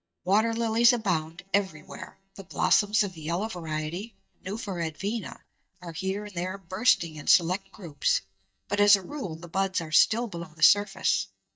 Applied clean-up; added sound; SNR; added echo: neural mask model DeepFilterNet 3.